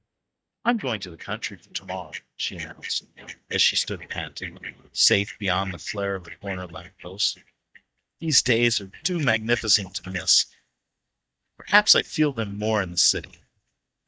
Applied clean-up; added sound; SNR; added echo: neural mask model DeepFilterNet 3.